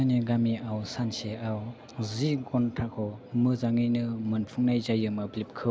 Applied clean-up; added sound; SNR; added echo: none; none; none; none.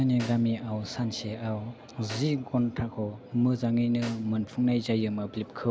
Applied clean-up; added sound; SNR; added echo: none; Snare drum; 20 dB; none.